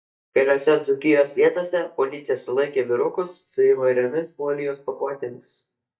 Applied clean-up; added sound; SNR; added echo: neural mask model DeepFilterNet 3.